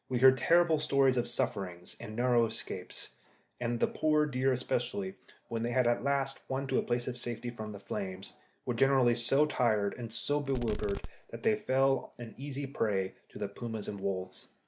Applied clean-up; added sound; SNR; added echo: none; Fireworks; 8 dB; none.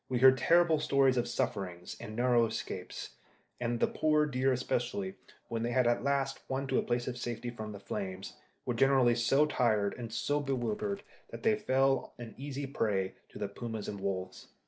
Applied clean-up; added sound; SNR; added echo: neural separator model SepFormer DNS4.